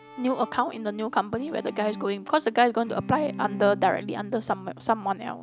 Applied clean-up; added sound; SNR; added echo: none; Bowed string instrument; 15 dB; none.